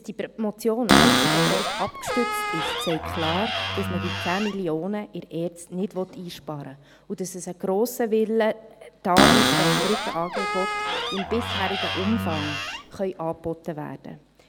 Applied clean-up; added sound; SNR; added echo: none; Cupboard open or close; -4 dB; none.